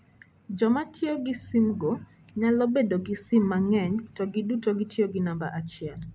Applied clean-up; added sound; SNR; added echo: none; none; none; none.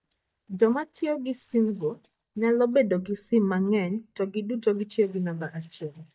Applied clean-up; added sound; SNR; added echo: neural mask model DeepFilterNet 3.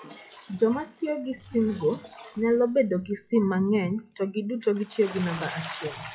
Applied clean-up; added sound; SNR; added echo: classical method WPE with log-MMSE.